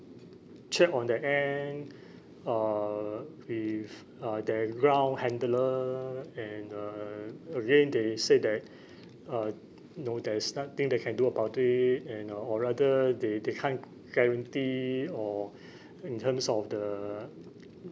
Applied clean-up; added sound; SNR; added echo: none; none; none; none.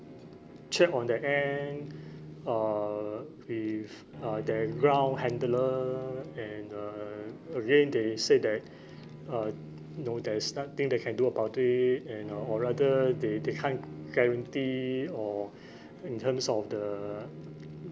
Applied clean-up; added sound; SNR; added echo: none; Bowed string instrument; 14 dB; none.